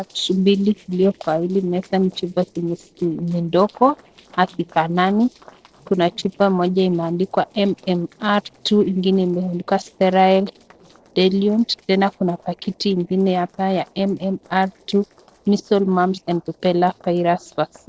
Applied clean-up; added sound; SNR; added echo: neural separator model SepFormer DNS4.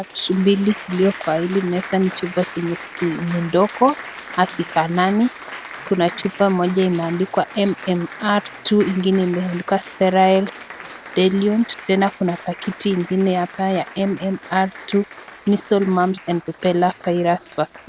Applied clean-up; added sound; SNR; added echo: none; Applause; 16 dB; none.